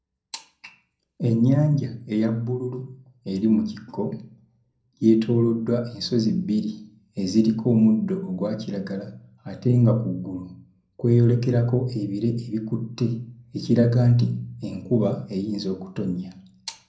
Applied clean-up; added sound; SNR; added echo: none; none; none; reverberation time 0.5 s.